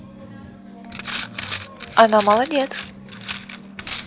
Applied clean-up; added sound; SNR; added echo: none; Coin (dropping); 10 dB; none.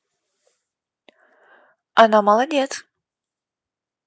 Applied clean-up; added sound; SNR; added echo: none; none; none; none.